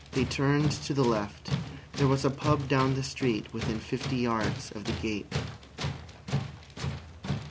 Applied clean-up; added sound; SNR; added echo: none; Tools; 5 dB; none.